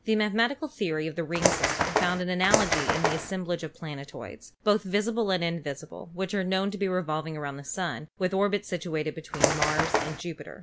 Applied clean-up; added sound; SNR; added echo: none; Bird; -3 dB; none.